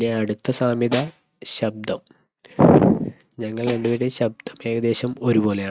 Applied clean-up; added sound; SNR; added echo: neural mask model RNNoise.